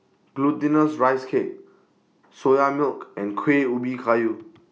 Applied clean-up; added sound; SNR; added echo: none; none; none; none.